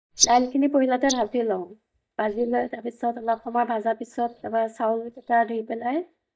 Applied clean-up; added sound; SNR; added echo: neural mask model DeepFilterNet 3.